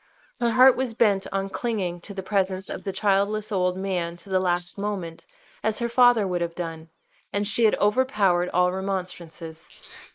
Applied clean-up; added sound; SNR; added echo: neural mask model Resemble Enhance denoiser.